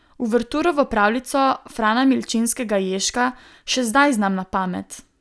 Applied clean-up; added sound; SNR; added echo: none; none; none; none.